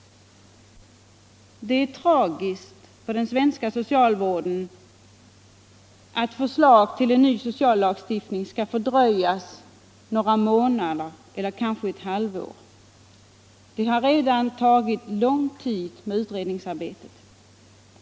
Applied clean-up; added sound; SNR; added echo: none; none; none; none.